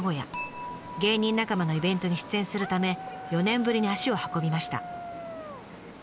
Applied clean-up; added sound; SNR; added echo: none; Dog + Dishes, pots, and pans / Chink, clink; 12 dB; none.